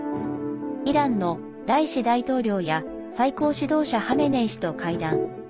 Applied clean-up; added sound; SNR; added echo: none; none; none; none.